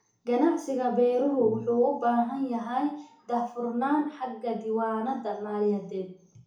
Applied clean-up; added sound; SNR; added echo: none; none; none; reverberation time 0.7 s.